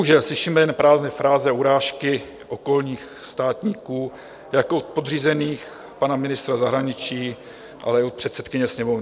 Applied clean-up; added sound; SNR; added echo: none; none; none; none.